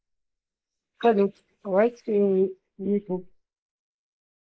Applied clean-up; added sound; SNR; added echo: neural mask model Resemble Enhance denoiser.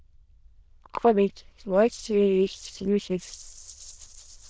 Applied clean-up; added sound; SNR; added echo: neural diffusion model UNIVERSE++.